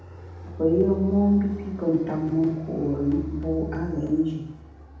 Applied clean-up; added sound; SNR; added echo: none; Fixed-wing aircraft, airplane; 13 dB; reverberation time 0.8 s.